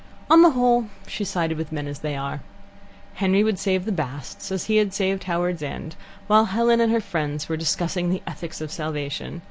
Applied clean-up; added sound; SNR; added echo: none; none; none; none.